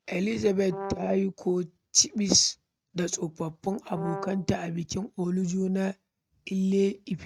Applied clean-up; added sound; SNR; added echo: neural mask model RNNoise.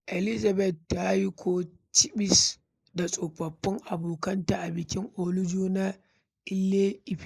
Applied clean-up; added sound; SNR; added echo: neural mask model Resemble Enhance denoiser.